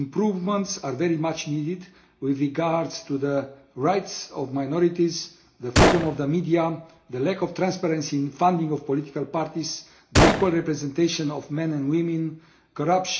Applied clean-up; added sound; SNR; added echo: none; Gunshot, gunfire; 0 dB; reverberation time 0.4 s.